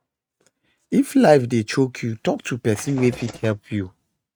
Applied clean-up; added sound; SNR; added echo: neural mask model RNNoise.